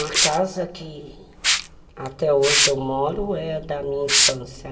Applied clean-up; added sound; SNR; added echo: none; Liquid; -1 dB; reverberation time 2.3 s.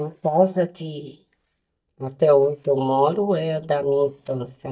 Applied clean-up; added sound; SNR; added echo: neural mask model DeepFilterNet 3.